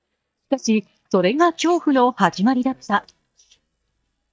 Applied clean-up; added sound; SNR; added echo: neural mask model DeepFilterNet 3.